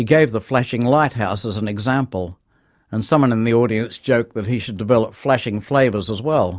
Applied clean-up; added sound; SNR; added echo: none; none; none; none.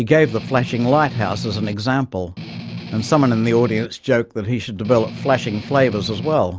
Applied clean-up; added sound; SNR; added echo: none; Strum; 11 dB; none.